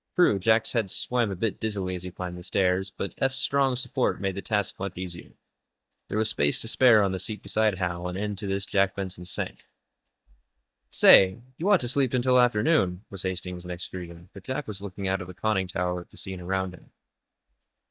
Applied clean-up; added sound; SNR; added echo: neural mask model DeepFilterNet 3.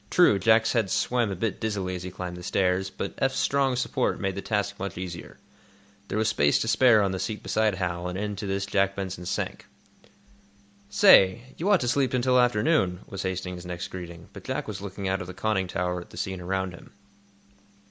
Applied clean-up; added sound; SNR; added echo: none; none; none; none.